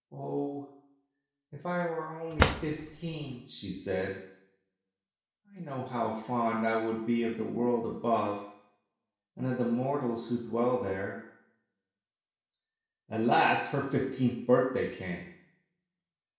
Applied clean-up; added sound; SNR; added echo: none; Drawer open or close; -1 dB; reverberation time 0.7 s.